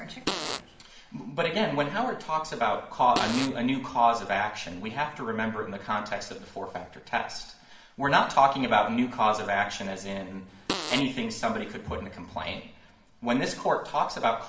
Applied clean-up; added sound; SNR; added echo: none; Fart; 6 dB; reverberation time 0.8 s.